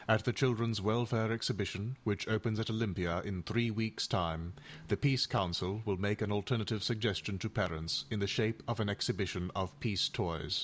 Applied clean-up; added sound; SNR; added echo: none; none; none; none.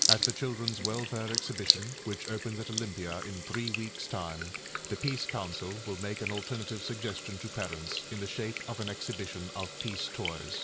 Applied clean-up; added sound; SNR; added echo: none; Sink (filling or washing) / Water tap, faucet; -1 dB; none.